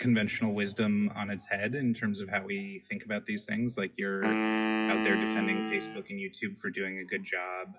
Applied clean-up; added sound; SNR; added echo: classical method WPE with log-MMSE.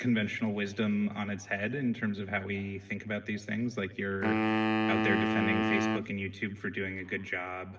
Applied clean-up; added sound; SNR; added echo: none; Wind instrument, woodwind instrument; -2 dB; reverberation time 1.8 s.